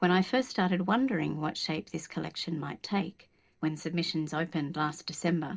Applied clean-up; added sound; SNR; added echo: neural separator model SepFormer DNS4.